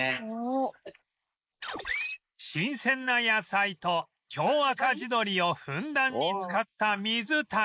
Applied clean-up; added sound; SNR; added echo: neural mask model Resemble Enhance denoiser.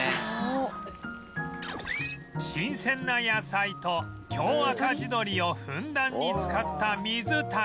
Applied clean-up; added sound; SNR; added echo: none; none; none; none.